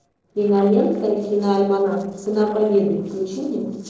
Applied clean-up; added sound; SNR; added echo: neural separator model SepFormer DNS4.